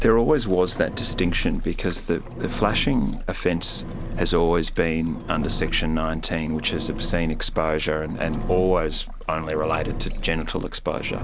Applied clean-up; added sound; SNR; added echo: none; Engine; 5 dB; none.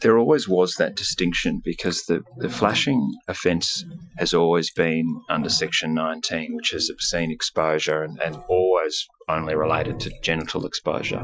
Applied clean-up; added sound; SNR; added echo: classical method Wiener filter.